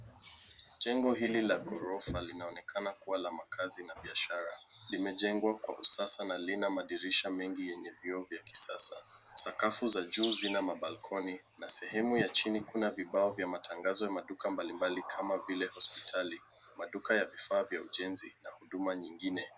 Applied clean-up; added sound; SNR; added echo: none; Bird vocalization, bird call, bird song; 13 dB; none.